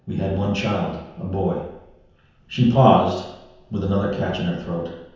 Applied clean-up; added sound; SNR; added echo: none; none; none; reverberation time 0.9 s.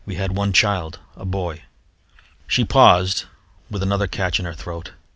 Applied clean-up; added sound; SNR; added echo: none; none; none; none.